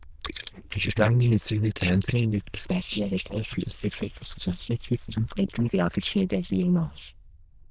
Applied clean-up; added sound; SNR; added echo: neural diffusion model UNIVERSE++.